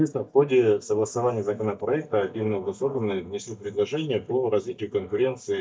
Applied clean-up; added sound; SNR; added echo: neural mask model DeepFilterNet 3.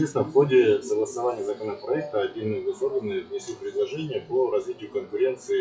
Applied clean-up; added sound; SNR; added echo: classical method WPE with log-MMSE.